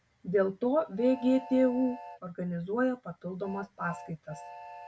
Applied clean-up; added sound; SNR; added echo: none; Train; 17 dB; none.